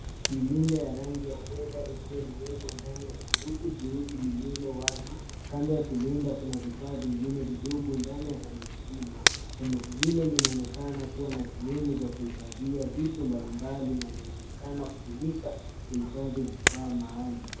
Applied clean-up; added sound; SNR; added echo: none; Crackle; 3 dB; reverberation time 0.6 s.